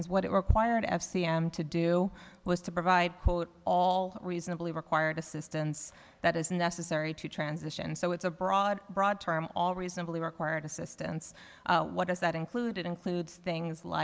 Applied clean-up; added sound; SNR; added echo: none; none; none; none.